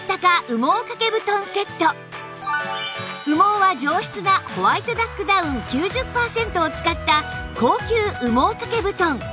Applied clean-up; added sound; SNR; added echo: none; none; none; none.